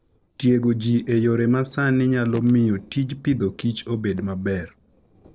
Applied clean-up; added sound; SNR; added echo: neural separator model SepFormer DNS4.